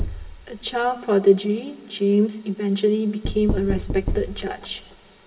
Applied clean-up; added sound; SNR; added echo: none; Knock; 8 dB; reverberation time 1.6 s.